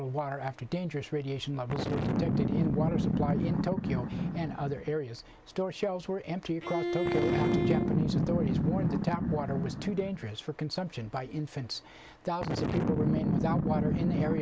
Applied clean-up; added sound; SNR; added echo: none; Bowed string instrument + Boom; -2 dB; none.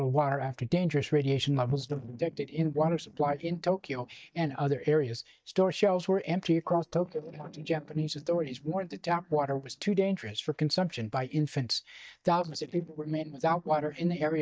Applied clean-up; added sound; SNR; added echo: neural mask model DeepFilterNet 3.